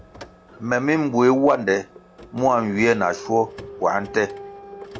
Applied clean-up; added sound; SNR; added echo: none; Printer; 18 dB; none.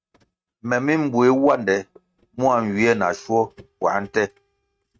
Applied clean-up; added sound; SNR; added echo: neural mask model RNNoise.